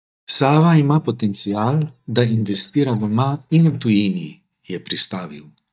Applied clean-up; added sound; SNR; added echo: neural mask model DeepFilterNet 3.